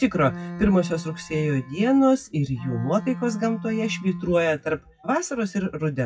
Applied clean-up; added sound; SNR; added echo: classical method WPE with log-MMSE.